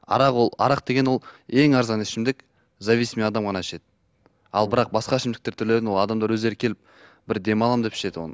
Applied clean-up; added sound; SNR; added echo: none; none; none; none.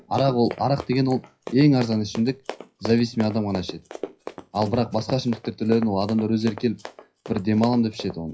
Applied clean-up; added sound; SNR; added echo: classical method WPE with log-MMSE.